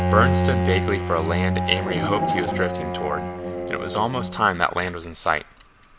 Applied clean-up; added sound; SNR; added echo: none; Bowed string instrument; 1 dB; none.